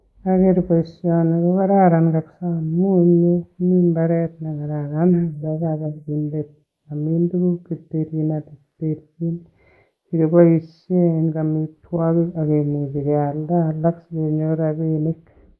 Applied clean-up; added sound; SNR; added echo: neural mask model Resemble Enhance denoiser.